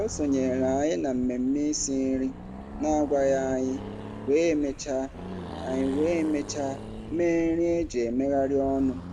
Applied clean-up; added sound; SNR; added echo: none; Accelerating, revving, vroom; 12 dB; none.